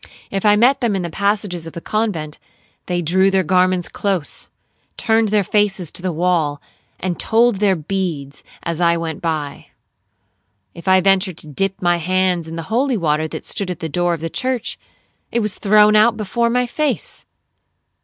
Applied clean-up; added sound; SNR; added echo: none; none; none; none.